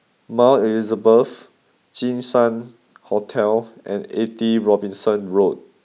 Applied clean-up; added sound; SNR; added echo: none; none; none; none.